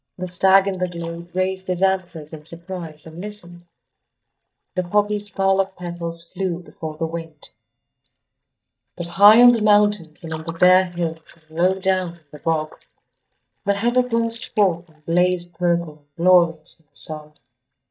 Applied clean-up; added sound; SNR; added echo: neural mask model DeepFilterNet 3.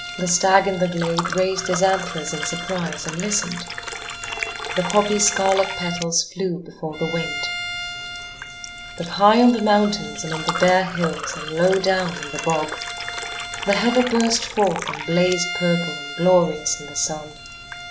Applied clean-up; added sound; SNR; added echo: none; Liquid + Bowed string instrument; 8 dB; none.